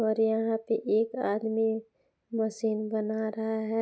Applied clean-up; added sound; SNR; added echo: none; none; none; none.